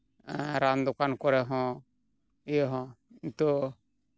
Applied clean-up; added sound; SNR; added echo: none; none; none; none.